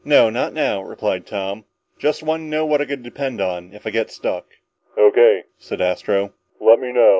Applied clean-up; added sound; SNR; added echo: none; none; none; none.